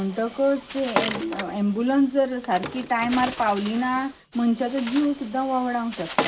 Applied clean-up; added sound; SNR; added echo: none; Bird; 9 dB; none.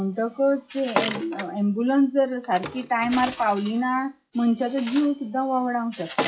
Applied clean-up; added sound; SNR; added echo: classical method log-MMSE.